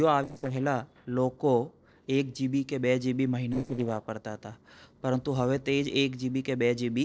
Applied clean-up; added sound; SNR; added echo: neural separator model SepFormer DNS4.